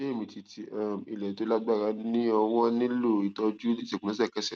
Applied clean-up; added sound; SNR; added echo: none; none; none; none.